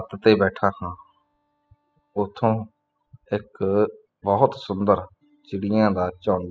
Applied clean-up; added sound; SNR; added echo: classical method spectral subtraction.